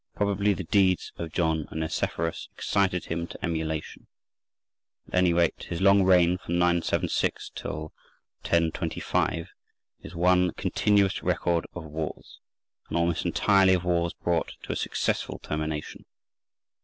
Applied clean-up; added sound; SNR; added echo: none; none; none; none.